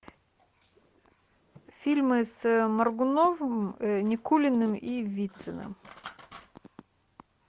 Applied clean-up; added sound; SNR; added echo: none; none; none; none.